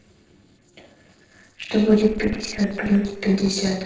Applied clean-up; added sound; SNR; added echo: neural separator model SepFormer DNS4.